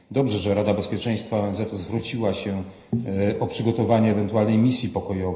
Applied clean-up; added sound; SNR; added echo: none; none; none; reverberation time 0.9 s.